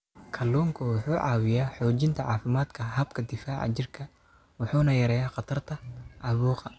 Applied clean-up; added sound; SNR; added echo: none; none; none; none.